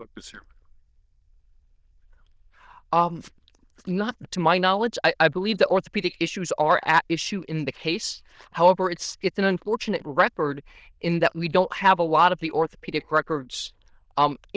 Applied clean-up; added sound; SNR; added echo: neural diffusion model UNIVERSE++.